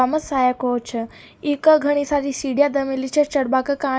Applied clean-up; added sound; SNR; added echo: none; none; none; none.